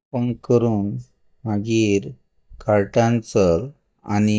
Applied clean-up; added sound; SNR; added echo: neural mask model DeepFilterNet 3.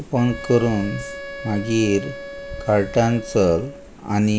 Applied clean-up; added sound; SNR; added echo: none; Wind instrument, woodwind instrument; 14 dB; none.